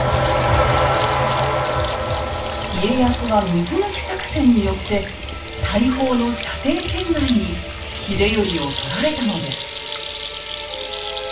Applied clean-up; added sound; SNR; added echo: none; Sink (filling or washing) / Hands; 7 dB; reverberation time 0.3 s.